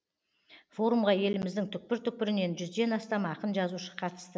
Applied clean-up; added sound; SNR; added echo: none; none; none; none.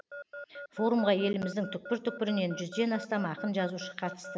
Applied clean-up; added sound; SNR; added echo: none; Alarm / Keyboard (musical); 13 dB; none.